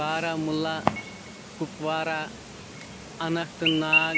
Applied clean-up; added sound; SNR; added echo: none; Chirp, tweet; 1 dB; none.